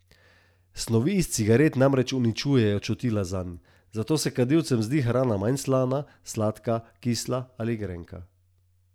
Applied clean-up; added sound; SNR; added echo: none; none; none; none.